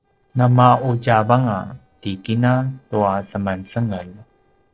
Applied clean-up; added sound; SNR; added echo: neural separator model SepFormer DNS4.